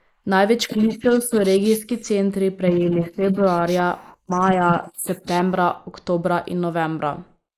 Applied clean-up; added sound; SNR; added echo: neural mask model Resemble Enhance denoiser.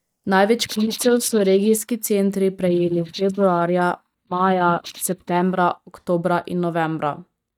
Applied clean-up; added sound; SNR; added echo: neural mask model DeepFilterNet 3.